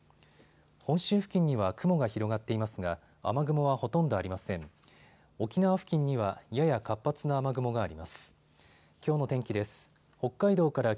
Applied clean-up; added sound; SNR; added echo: none; none; none; none.